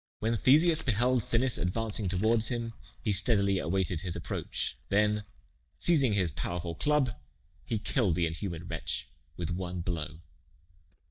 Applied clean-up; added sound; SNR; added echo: neural mask model DeepFilterNet 3.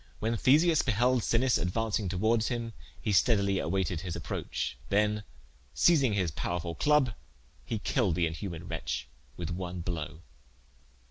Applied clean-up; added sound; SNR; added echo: none; none; none; none.